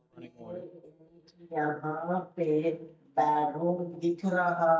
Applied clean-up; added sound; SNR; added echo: neural mask model DeepFilterNet 3.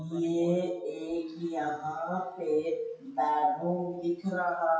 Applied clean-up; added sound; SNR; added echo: classical method WPE with log-MMSE.